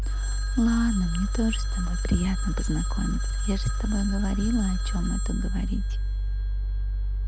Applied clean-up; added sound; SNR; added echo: none; Telephone; 17 dB; none.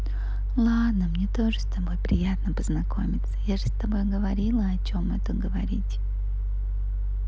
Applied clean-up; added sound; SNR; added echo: none; none; none; none.